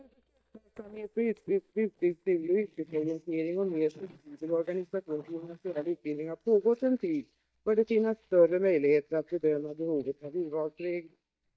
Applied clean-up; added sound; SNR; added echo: neural mask model DeepFilterNet 3.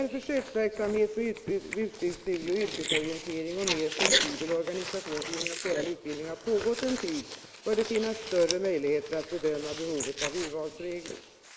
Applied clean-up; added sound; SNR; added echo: neural mask model Resemble Enhance denoiser.